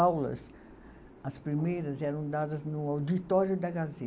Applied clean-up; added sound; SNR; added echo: none; none; none; none.